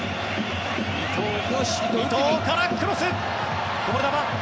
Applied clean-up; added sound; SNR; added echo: none; none; none; none.